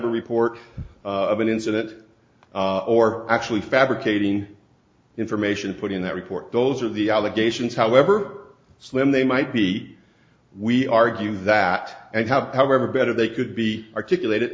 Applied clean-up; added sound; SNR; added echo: none; none; none; none.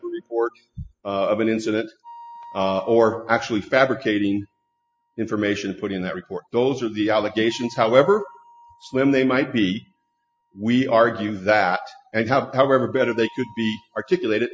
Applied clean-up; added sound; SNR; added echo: classical method spectral subtraction.